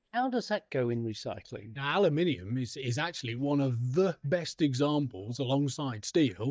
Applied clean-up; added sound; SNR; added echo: neural mask model DeepFilterNet 3.